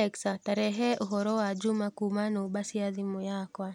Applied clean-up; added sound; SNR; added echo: none; none; none; none.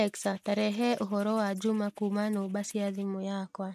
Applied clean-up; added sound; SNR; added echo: neural mask model RNNoise.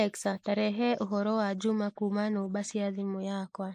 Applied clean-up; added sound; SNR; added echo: neural mask model Resemble Enhance denoiser.